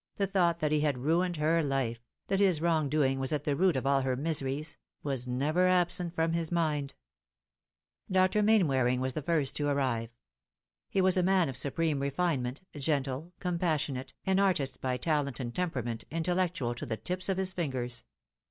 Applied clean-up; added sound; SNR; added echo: none; none; none; none.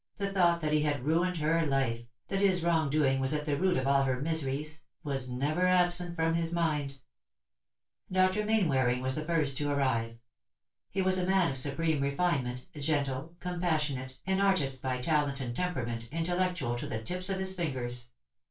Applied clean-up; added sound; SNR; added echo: none; none; none; reverberation time 0.2 s.